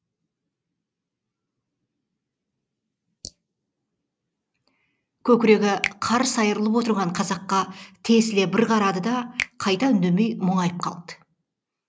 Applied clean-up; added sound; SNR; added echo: neural mask model Resemble Enhance denoiser.